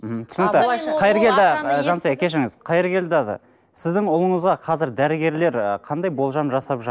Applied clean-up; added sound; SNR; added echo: none; none; none; none.